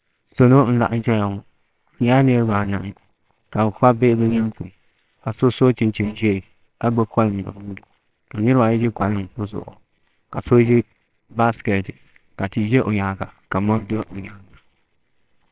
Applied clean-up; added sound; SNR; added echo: neural separator model SepFormer WHAMR!.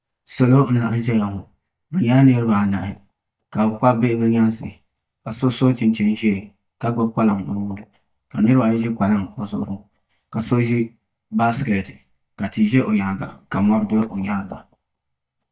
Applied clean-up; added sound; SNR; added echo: neural mask model DeepFilterNet 3.